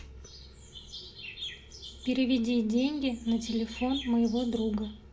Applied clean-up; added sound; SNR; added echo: none; Chirp, tweet; 16 dB; reverberation time 0.2 s.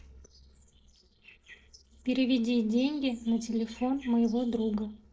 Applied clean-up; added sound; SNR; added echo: neural separator model SepFormer DNS4.